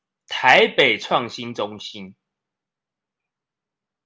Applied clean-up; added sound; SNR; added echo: none; none; none; none.